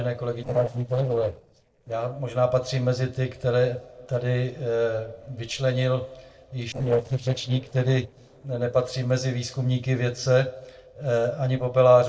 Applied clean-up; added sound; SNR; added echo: neural separator model SepFormer DNS4.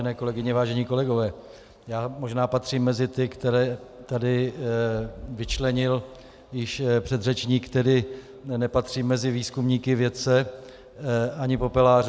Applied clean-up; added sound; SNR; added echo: none; none; none; none.